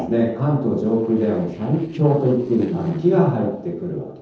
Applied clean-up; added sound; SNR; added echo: neural separator model SepFormer DNS4.